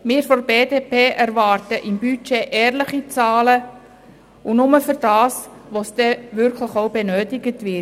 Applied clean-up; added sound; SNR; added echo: none; none; none; none.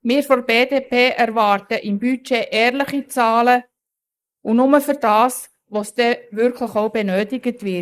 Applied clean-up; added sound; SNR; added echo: neural mask model Resemble Enhance denoiser.